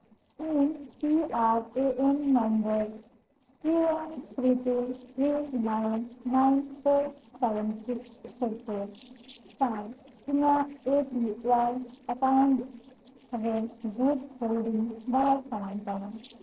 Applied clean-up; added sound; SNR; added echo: neural separator model SepFormer DNS4.